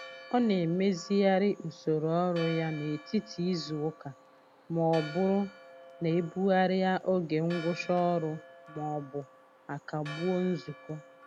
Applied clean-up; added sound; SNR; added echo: none; Church bell; 18 dB; none.